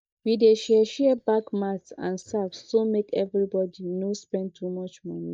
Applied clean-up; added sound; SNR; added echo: neural mask model DeepFilterNet 3.